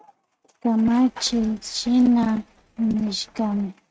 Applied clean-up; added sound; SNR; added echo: neural mask model RNNoise.